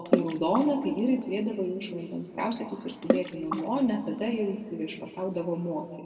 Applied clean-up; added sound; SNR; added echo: none; Water / Splash, splatter; 6 dB; reverberation time 1.7 s.